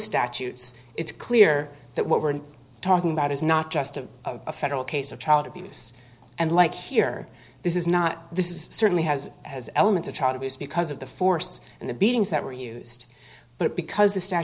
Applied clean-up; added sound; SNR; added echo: none; none; none; none.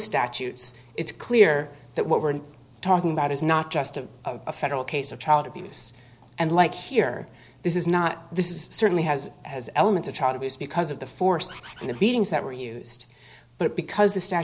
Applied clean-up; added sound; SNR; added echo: none; Bird; 19 dB; none.